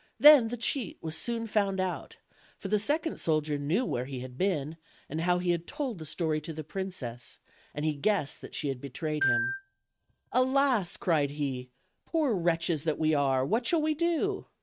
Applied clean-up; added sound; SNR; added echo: neural mask model RNNoise.